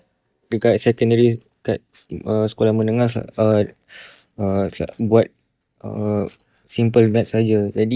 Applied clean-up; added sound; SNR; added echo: neural mask model DeepFilterNet 3.